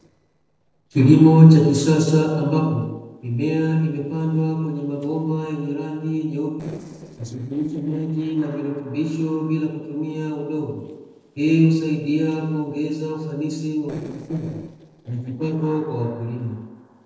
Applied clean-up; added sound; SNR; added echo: neural separator model SepFormer DNS4.